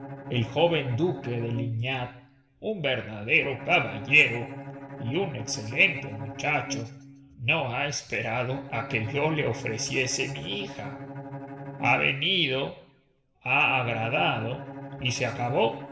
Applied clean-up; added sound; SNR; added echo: none; Bowed string instrument; 12 dB; reverberation time 0.7 s.